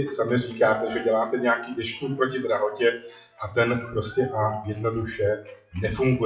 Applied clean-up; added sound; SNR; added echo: classical method WPE with log-MMSE.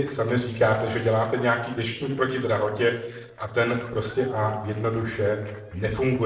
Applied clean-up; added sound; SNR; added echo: neural separator model SepFormer DNS4.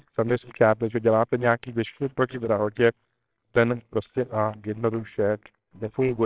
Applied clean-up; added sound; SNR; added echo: neural separator model SepFormer WHAMR!.